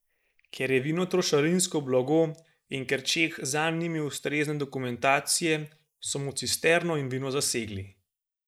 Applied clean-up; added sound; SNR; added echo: neural mask model Resemble Enhance denoiser.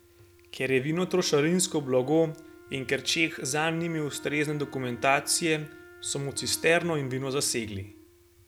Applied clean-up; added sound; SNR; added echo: none; Wind instrument, woodwind instrument + Wind instrument, woodwind instrument; 19 dB; none.